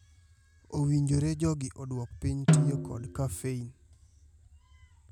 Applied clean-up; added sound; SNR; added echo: none; Snare drum; -2 dB; none.